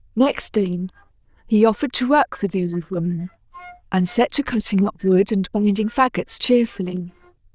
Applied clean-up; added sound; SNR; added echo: neural diffusion model UNIVERSE++.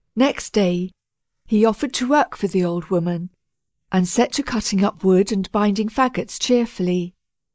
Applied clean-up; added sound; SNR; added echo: neural mask model Resemble Enhance denoiser.